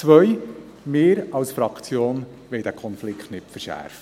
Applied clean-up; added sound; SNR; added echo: none; none; none; none.